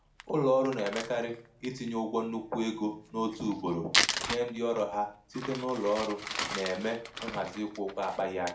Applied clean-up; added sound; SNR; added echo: none; Crumpling, crinkling; 6 dB; reverberation time 0.4 s.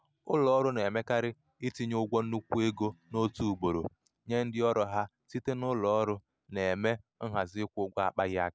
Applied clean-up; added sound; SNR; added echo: none; none; none; none.